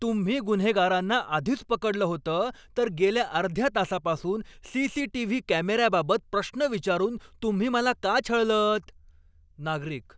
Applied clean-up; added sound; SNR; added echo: none; none; none; none.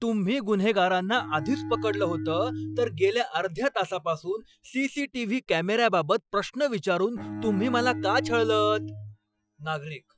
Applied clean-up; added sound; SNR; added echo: classical method Wiener filter.